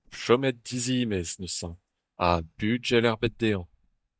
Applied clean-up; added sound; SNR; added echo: neural mask model DeepFilterNet 3.